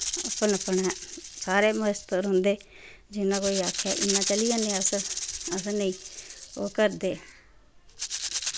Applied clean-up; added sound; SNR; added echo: none; Rattle (instrument); 5 dB; none.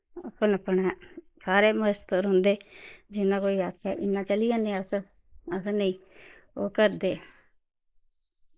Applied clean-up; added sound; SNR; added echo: neural mask model Resemble Enhance denoiser.